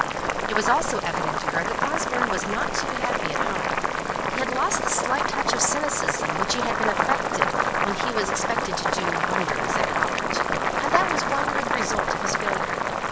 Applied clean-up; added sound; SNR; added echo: none; Boiling; -5 dB; none.